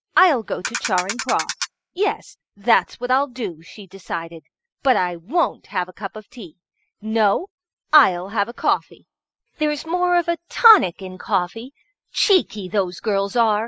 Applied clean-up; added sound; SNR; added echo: classical method spectral subtraction.